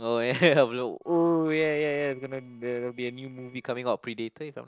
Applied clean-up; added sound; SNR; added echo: neural separator model SepFormer DNS4.